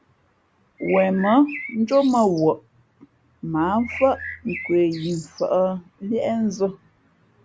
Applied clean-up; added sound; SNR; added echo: none; Bird; 13 dB; none.